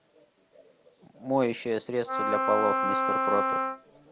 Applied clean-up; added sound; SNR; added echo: none; Wind instrument, woodwind instrument; -3 dB; none.